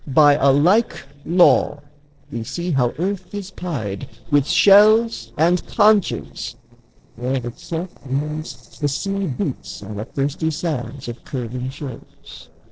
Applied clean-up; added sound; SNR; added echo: neural separator model SepFormer DNS4.